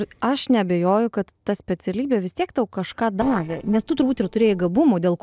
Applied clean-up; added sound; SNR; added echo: neural separator model SepFormer DNS4.